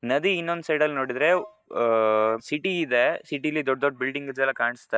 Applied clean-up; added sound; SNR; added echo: neural mask model DeepFilterNet 3.